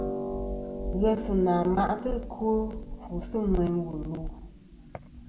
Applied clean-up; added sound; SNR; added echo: none; Harp; 6 dB; reverberation time 0.8 s.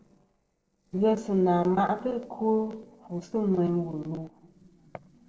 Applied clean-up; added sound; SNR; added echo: neural separator model SepFormer DNS4.